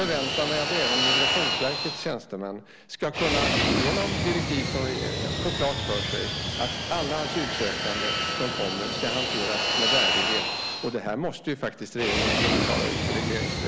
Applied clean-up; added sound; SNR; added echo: none; Fixed-wing aircraft, airplane; -4 dB; none.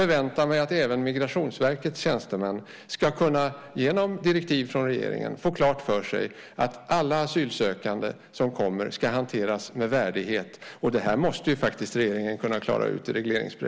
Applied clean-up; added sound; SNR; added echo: none; none; none; none.